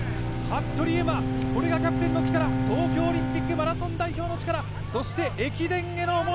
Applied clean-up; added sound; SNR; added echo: none; Bowed string instrument; 3 dB; none.